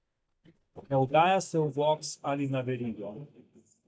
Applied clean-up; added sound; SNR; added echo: neural mask model DeepFilterNet 3.